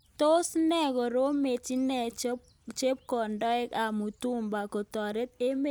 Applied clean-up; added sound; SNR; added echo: none; none; none; none.